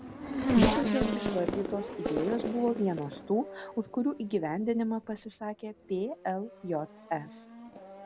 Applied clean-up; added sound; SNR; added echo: none; Race car, auto racing / Accelerating, revving, vroom; 2 dB; none.